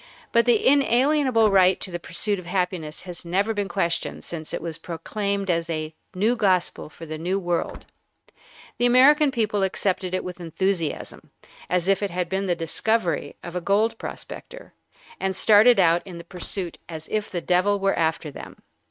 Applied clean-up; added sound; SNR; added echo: neural mask model RNNoise.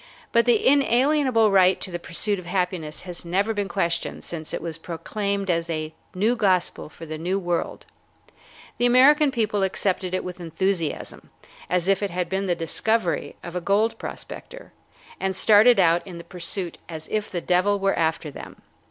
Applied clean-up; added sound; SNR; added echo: none; none; none; none.